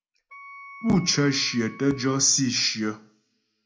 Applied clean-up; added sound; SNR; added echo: none; Wind instrument, woodwind instrument; 19 dB; reverberation time 0.2 s.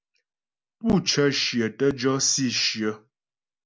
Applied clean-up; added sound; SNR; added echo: none; none; none; none.